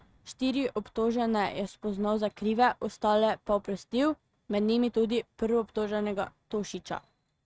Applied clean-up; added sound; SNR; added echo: neural mask model RNNoise.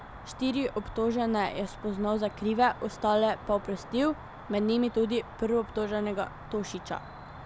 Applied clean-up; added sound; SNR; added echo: none; Cricket; 15 dB; none.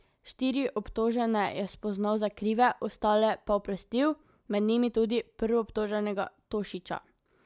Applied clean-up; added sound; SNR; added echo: none; none; none; none.